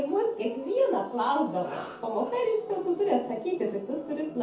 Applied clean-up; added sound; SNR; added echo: none; Cough; 20 dB; reverberation time 0.6 s.